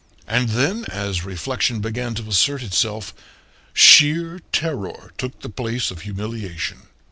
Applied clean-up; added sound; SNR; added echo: none; none; none; none.